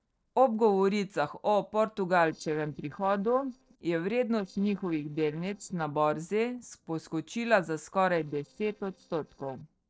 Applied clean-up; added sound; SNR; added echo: neural separator model SepFormer DNS4.